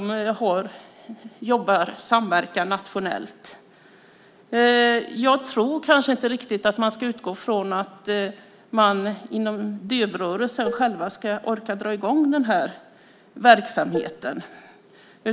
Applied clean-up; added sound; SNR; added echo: none; Dishes, pots, and pans; 10 dB; none.